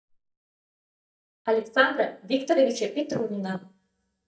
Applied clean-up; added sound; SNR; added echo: neural mask model DeepFilterNet 3.